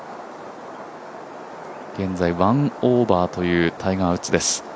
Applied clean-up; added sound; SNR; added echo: none; none; none; none.